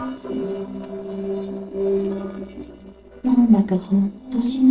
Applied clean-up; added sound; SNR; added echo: neural separator model SepFormer DNS4.